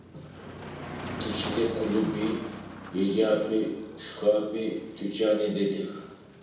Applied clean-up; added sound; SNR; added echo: none; Motor vehicle (road); 12 dB; reverberation time 0.9 s.